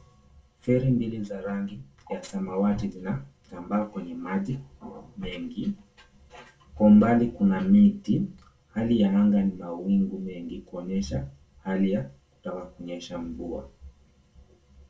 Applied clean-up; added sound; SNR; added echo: none; none; none; reverberation time 0.2 s.